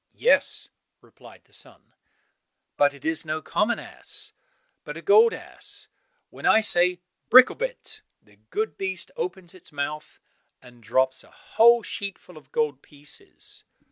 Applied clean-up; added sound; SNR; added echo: none; none; none; none.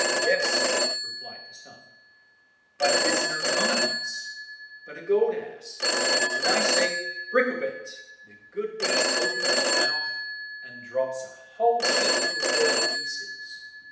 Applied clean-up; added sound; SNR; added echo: none; Telephone; -4 dB; reverberation time 0.8 s.